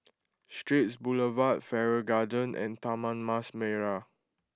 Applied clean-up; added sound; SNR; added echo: none; none; none; none.